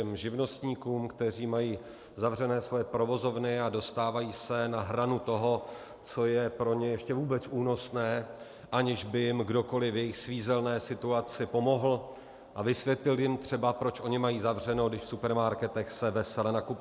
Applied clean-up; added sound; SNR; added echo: none; none; none; none.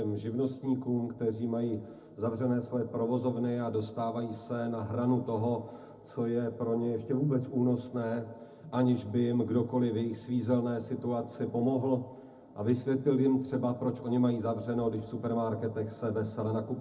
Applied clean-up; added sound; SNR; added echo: none; none; none; reverberation time 0.4 s.